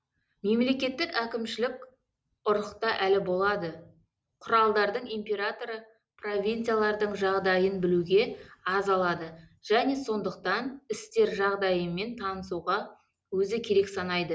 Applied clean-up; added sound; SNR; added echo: none; none; none; none.